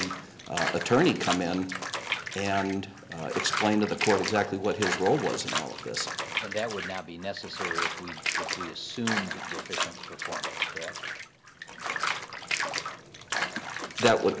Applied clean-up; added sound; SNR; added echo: none; Bathtub (filling or washing) / Water; 3 dB; none.